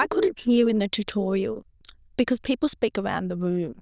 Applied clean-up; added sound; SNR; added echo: neural diffusion model UNIVERSE++.